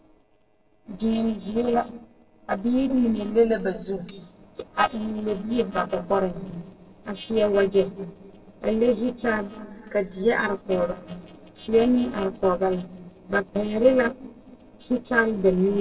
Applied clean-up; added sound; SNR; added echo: neural separator model SepFormer DNS4.